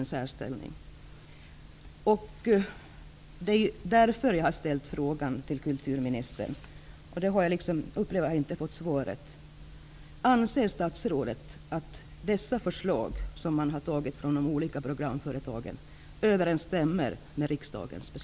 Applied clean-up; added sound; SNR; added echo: none; none; none; none.